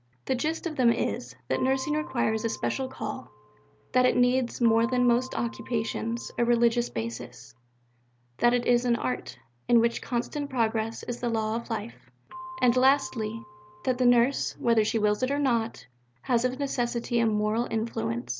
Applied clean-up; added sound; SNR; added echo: none; Percussion; 18 dB; none.